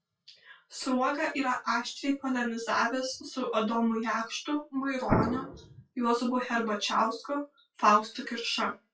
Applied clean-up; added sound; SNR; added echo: classical method WPE with log-MMSE.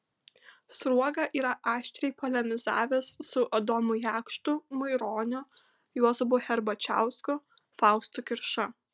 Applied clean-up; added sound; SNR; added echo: none; none; none; none.